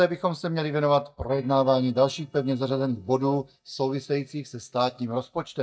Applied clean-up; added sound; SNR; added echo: neural mask model DeepFilterNet 3.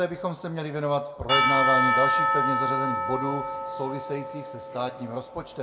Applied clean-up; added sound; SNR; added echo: none; Church bell / Percussion; -3 dB; reverberation time 0.5 s.